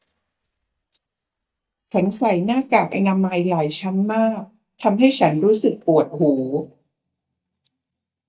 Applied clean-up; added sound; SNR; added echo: neural mask model DeepFilterNet 3.